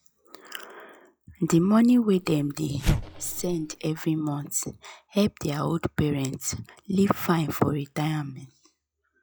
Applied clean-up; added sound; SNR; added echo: classical method log-MMSE.